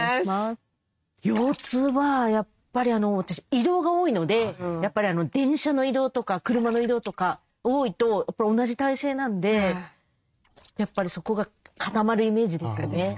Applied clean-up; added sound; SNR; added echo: neural mask model RNNoise.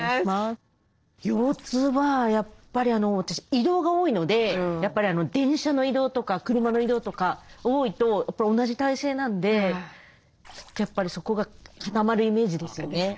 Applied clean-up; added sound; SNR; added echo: neural separator model SepFormer DNS4.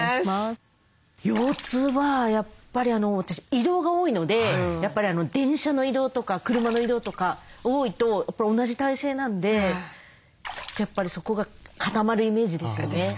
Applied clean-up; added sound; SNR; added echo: none; Water / Splash, splatter; 17 dB; none.